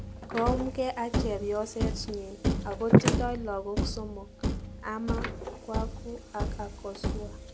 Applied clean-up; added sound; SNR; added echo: none; Slam + Thump, thud; -4 dB; none.